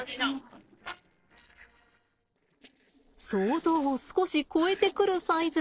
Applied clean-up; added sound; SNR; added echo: neural separator model SepFormer DNS4.